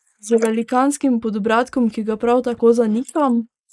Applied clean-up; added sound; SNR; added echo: neural mask model Resemble Enhance denoiser.